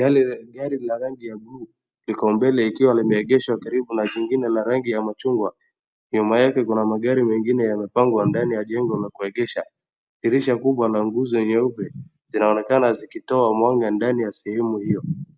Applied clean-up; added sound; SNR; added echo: none; none; none; none.